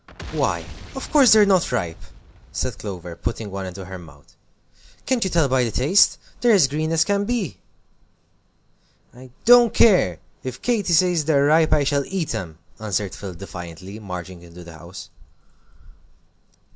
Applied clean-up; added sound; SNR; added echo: none; Boom; 17 dB; none.